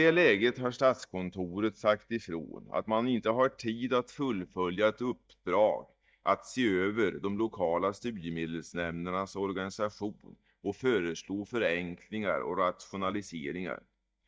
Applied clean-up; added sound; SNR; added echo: neural mask model DeepFilterNet 3.